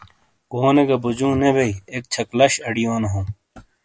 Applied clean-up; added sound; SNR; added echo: none; none; none; none.